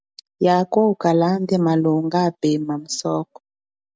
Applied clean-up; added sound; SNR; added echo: none; none; none; none.